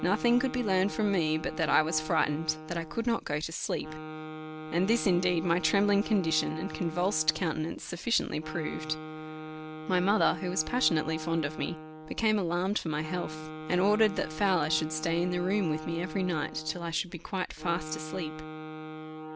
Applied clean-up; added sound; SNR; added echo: none; Wind instrument, woodwind instrument; 11 dB; none.